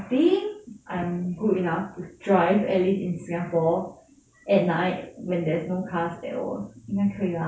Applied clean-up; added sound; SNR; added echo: none; none; none; none.